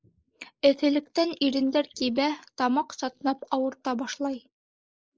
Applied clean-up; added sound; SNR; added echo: neural mask model Resemble Enhance denoiser.